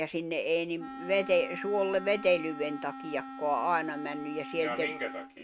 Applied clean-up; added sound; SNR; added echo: none; Wind instrument, woodwind instrument; 12 dB; none.